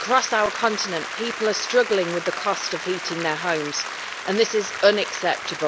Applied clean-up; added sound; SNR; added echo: none; Applause; 8 dB; none.